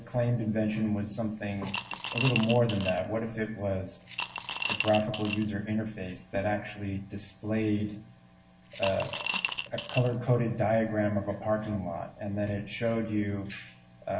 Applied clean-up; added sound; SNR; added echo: none; Coin (dropping) / Glass; 2 dB; reverberation time 0.2 s.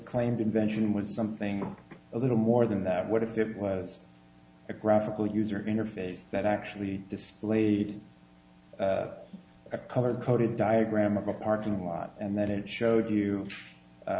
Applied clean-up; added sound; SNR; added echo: none; none; none; none.